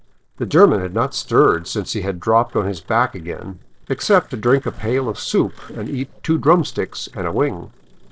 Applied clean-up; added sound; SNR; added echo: neural separator model SepFormer DNS4.